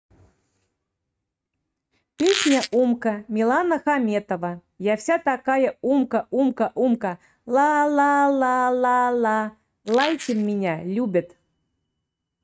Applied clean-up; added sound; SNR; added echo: neural mask model RNNoise.